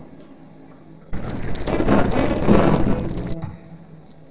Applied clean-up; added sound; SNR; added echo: neural separator model SepFormer DNS4.